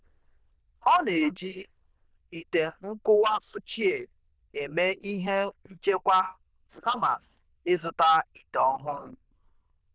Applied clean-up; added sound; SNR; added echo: neural diffusion model UNIVERSE++.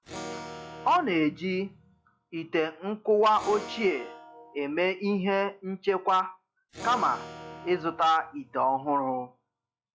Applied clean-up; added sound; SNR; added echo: classical method log-MMSE.